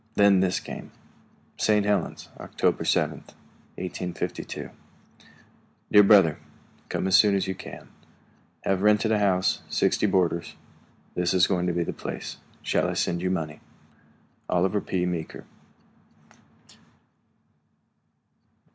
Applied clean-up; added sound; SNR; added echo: none; none; none; none.